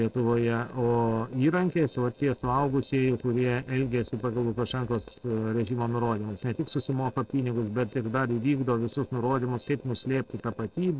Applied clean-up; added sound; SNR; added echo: neural separator model SepFormer DNS4.